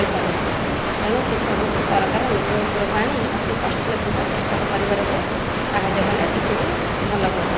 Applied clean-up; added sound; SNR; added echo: none; Water; -3 dB; none.